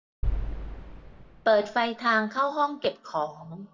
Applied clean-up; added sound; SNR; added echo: none; Boom; 5 dB; reverberation time 2.2 s.